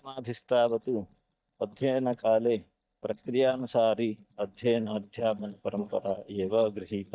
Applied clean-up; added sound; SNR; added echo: neural mask model DeepFilterNet 3.